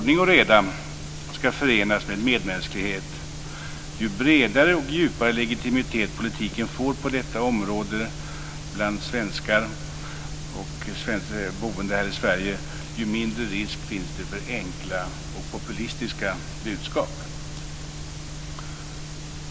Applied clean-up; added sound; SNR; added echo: none; none; none; none.